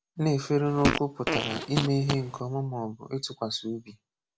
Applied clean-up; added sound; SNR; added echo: none; Fart; 1 dB; none.